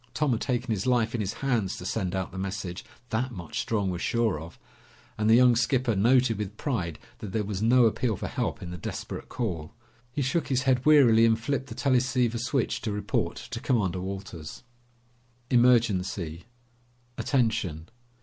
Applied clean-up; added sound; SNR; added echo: none; none; none; none.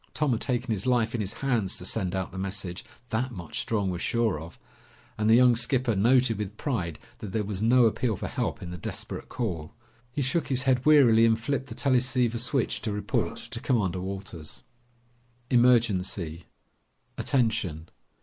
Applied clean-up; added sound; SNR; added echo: neural mask model Resemble Enhance denoiser.